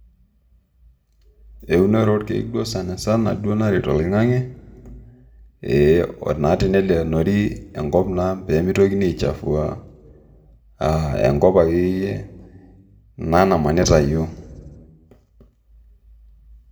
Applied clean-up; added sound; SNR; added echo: none; none; none; reverberation time 0.8 s.